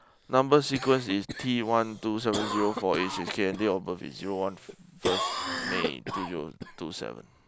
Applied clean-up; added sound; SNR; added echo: none; Cough; 8 dB; none.